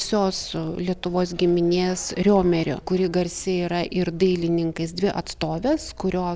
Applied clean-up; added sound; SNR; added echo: none; none; none; none.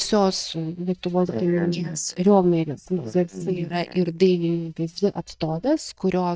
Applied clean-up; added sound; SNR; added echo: neural mask model DeepFilterNet 3.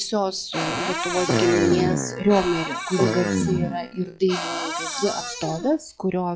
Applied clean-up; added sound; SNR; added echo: classical method log-MMSE.